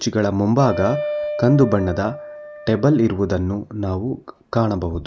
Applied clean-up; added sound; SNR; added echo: none; Wind instrument, woodwind instrument; 9 dB; none.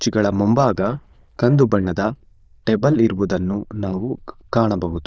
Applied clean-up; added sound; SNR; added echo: neural diffusion model UNIVERSE++.